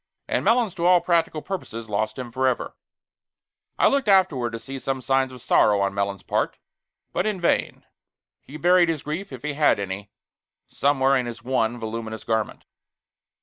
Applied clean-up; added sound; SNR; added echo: neural mask model Resemble Enhance denoiser.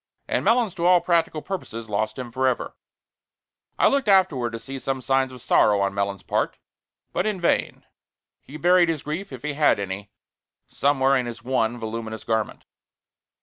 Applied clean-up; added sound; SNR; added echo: none; none; none; none.